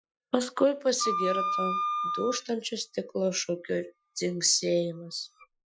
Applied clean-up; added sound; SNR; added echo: classical method Wiener filter.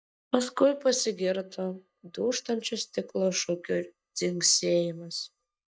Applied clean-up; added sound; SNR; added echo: neural mask model DeepFilterNet 3.